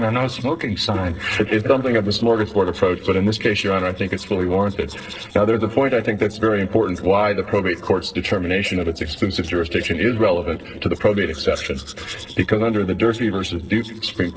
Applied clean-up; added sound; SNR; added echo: neural separator model SepFormer DNS4.